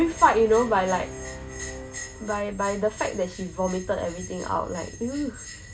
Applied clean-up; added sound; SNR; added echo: none; Brass instrument + Bell; 13 dB; none.